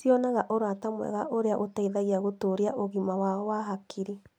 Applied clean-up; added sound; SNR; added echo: none; none; none; none.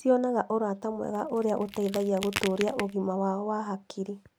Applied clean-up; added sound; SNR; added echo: none; Crack; 12 dB; none.